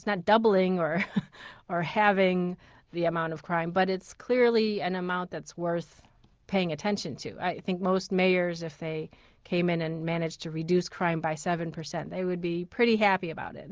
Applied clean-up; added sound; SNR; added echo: none; none; none; none.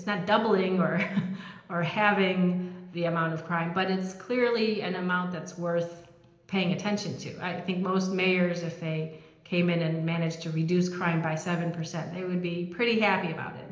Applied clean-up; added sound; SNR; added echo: none; none; none; reverberation time 0.8 s.